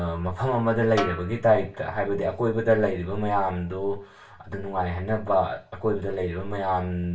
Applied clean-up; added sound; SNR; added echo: none; Snare drum; 11 dB; reverberation time 0.2 s.